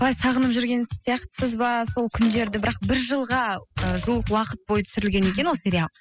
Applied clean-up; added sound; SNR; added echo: classical method spectral subtraction.